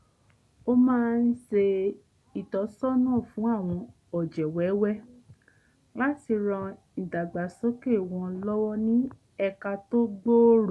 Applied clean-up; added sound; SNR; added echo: none; none; none; none.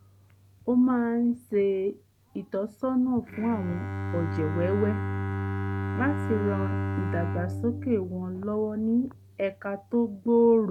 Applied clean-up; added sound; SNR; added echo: none; Bowed string instrument; 6 dB; none.